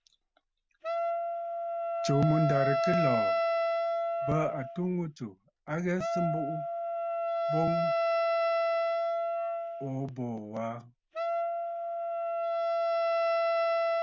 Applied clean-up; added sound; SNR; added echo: none; Wind instrument, woodwind instrument; -5 dB; none.